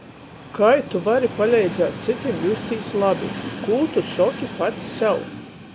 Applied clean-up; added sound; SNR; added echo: none; Train; 10 dB; none.